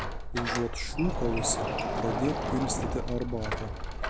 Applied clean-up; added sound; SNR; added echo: none; Door; -1 dB; none.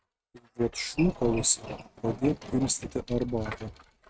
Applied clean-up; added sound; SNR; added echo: neural mask model RNNoise.